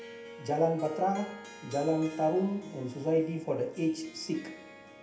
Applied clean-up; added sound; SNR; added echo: none; Harp; 16 dB; reverberation time 0.3 s.